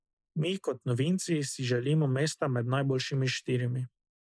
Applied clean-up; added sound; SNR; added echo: neural mask model Resemble Enhance denoiser.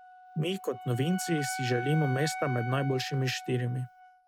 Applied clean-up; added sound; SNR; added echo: none; Wind instrument, woodwind instrument; 9 dB; none.